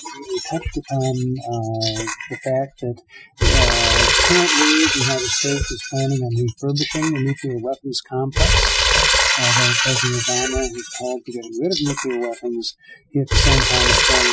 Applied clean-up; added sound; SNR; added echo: classical method Wiener filter.